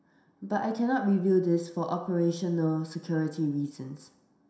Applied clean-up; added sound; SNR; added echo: none; none; none; reverberation time 0.7 s.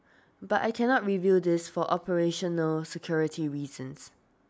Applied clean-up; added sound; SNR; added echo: none; none; none; none.